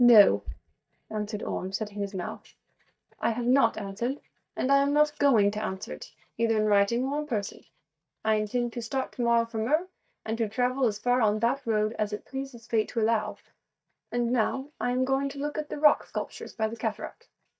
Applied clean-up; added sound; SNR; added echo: neural mask model DeepFilterNet 3.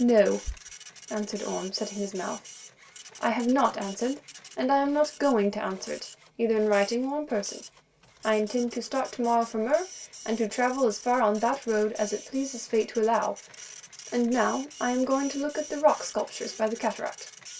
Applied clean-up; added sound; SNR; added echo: none; Printer; 18 dB; reverberation time 0.2 s.